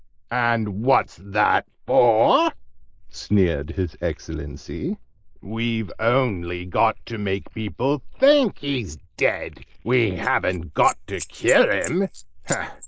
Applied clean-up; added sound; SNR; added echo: neural mask model Resemble Enhance denoiser.